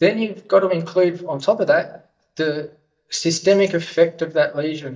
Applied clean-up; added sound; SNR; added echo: neural mask model DeepFilterNet 3.